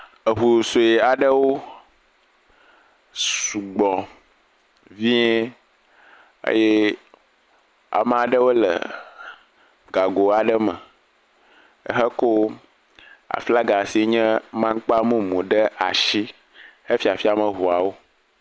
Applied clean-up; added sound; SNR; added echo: none; none; none; none.